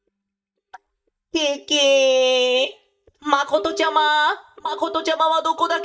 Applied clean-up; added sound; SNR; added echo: neural mask model DeepFilterNet 3.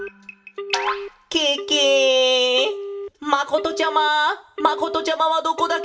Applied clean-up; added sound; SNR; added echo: none; Telephone; 12 dB; reverberation time 0.4 s.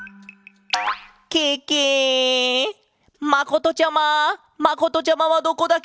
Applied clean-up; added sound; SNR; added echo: none; none; none; none.